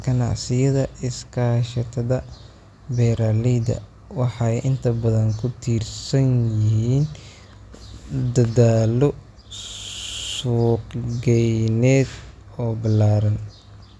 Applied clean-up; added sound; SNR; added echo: none; none; none; none.